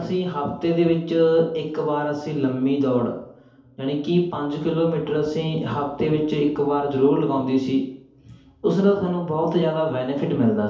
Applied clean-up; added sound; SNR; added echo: none; none; none; reverberation time 2.2 s.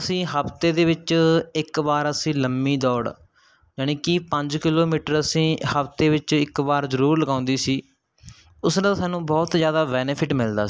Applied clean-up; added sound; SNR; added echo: none; none; none; none.